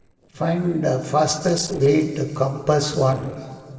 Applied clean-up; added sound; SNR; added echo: neural separator model SepFormer DNS4.